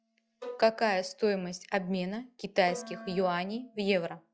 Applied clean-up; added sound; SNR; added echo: classical method log-MMSE.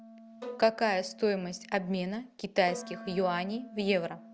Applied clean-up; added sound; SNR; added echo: none; Bowed string instrument + Wind instrument, woodwind instrument; 16 dB; none.